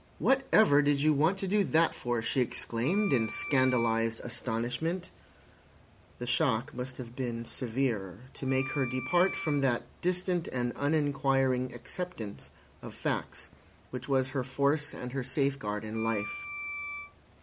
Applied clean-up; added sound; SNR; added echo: none; Wind instrument, woodwind instrument; 9 dB; none.